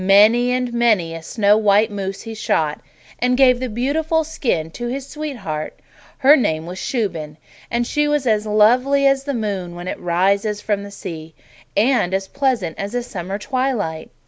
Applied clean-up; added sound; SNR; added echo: none; none; none; none.